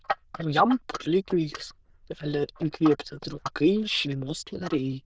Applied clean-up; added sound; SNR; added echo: neural diffusion model UNIVERSE++.